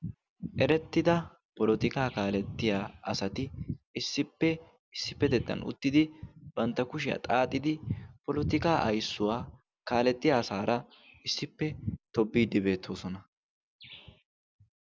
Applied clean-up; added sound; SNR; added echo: none; none; none; none.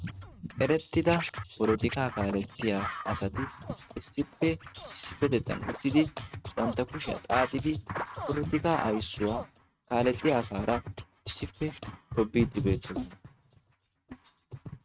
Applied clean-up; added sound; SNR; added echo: neural mask model RNNoise.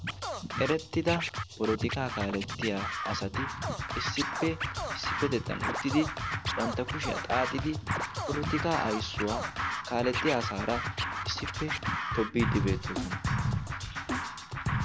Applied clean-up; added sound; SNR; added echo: none; Scratching (performance technique); 1 dB; none.